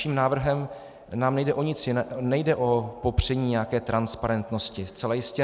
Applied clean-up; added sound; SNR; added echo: none; none; none; none.